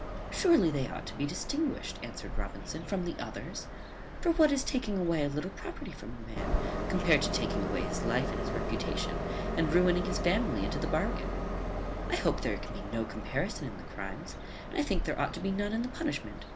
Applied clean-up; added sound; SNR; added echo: none; Train; 2 dB; none.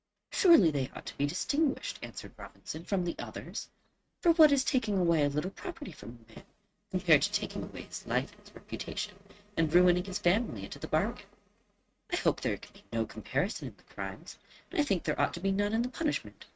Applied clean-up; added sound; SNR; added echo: neural mask model RNNoise.